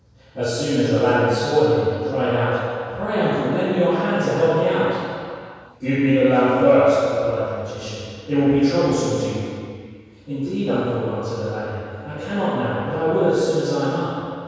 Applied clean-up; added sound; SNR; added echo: none; none; none; reverberation time 2.2 s.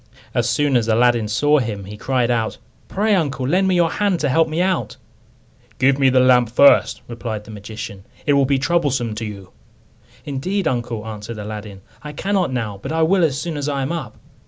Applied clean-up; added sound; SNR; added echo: none; none; none; none.